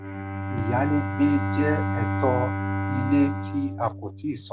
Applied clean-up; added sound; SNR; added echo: none; Bowed string instrument; 1 dB; none.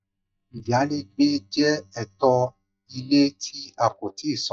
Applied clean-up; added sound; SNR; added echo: neural mask model DeepFilterNet 3.